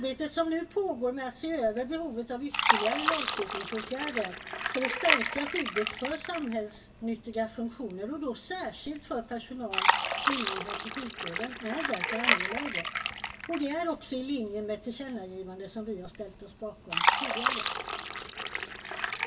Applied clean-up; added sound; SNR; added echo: none; Fill (with liquid); -2 dB; reverberation time 0.1 s.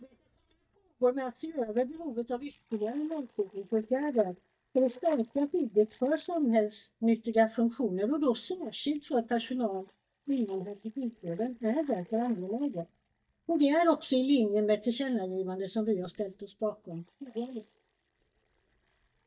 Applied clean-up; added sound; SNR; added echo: neural mask model DeepFilterNet 3.